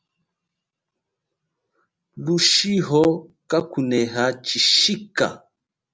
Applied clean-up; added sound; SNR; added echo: none; none; none; none.